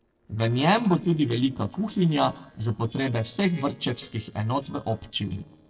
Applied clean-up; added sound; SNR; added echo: neural separator model SepFormer DNS4.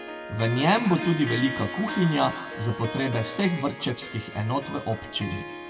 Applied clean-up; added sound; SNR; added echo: none; Harp; 9 dB; reverberation time 1.3 s.